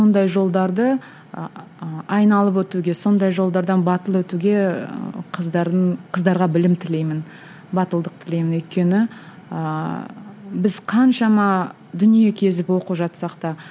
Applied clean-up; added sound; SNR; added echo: none; none; none; none.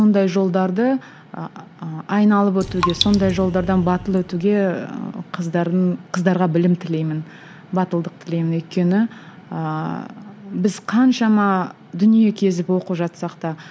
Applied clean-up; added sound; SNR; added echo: none; Raindrop; 8 dB; none.